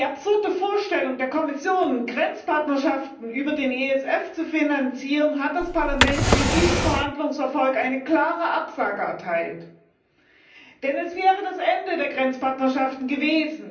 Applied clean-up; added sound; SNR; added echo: none; Drawer open or close; -2 dB; reverberation time 0.6 s.